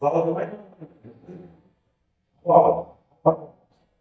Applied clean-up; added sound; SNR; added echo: neural mask model DeepFilterNet 3.